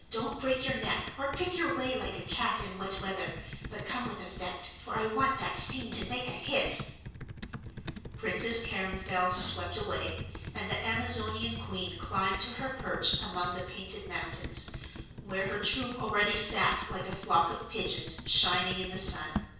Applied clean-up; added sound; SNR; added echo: none; Computer keyboard; 15 dB; reverberation time 0.6 s.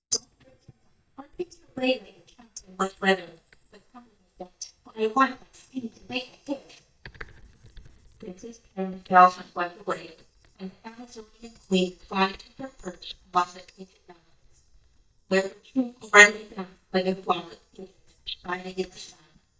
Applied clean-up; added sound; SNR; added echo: neural mask model DeepFilterNet 3.